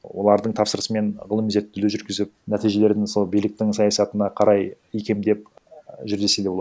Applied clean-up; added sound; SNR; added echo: none; none; none; none.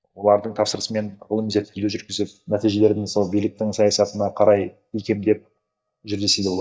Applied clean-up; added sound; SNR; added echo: neural mask model DeepFilterNet 3.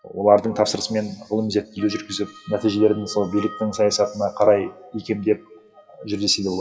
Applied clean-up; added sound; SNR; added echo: classical method WPE with log-MMSE.